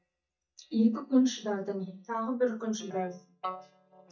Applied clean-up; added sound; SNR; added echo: neural mask model DeepFilterNet 3.